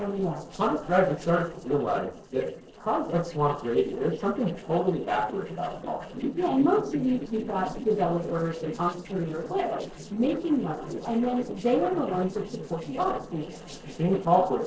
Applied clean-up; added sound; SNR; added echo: neural separator model SepFormer DNS4.